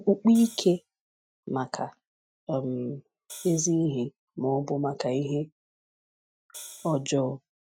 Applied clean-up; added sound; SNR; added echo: classical method Wiener filter.